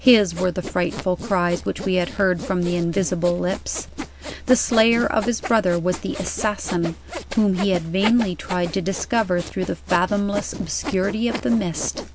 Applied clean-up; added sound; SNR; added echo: none; Sawing; 12 dB; none.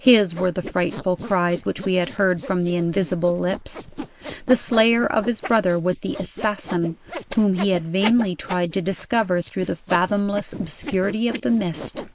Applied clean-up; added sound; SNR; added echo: neural mask model Resemble Enhance denoiser.